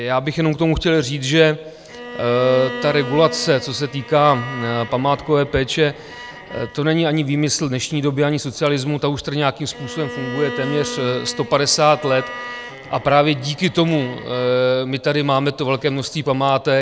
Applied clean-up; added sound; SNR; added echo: none; Bowed string instrument; 15 dB; none.